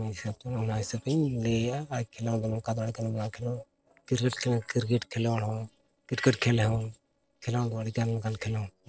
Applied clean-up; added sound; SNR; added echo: neural separator model SepFormer DNS4.